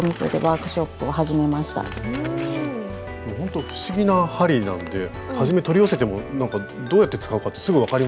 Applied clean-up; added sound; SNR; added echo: none; Crumpling, crinkling / Tearing; 18 dB; none.